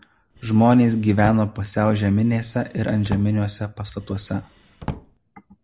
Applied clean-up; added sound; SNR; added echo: none; Drawer open or close; 15 dB; none.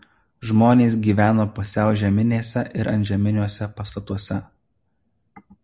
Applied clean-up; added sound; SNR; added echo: none; none; none; none.